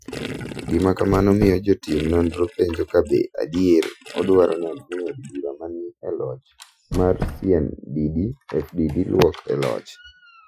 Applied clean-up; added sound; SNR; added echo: classical method Wiener filter.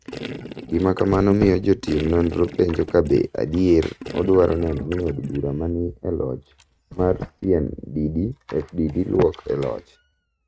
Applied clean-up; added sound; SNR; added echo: neural mask model RNNoise.